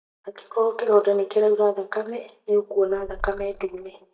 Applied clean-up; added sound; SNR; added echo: neural mask model DeepFilterNet 3.